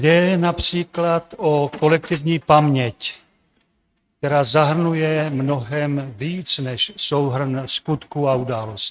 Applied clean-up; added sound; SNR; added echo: neural mask model RNNoise.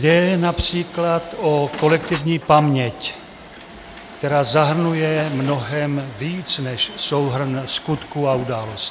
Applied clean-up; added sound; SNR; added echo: none; Truck; 17 dB; none.